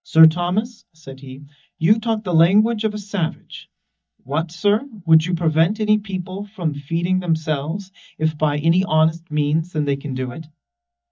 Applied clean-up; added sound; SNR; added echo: neural mask model DeepFilterNet 3.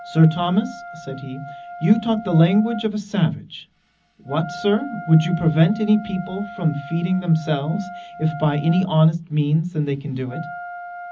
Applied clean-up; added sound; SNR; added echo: none; Wind instrument, woodwind instrument; 16 dB; reverberation time 0.4 s.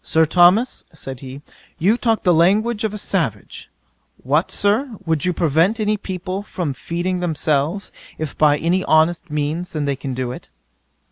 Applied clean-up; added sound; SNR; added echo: none; none; none; none.